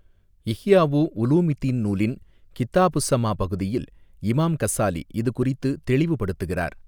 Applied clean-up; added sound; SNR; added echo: none; none; none; none.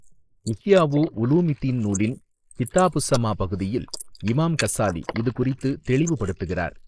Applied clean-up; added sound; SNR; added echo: neural mask model Resemble Enhance denoiser.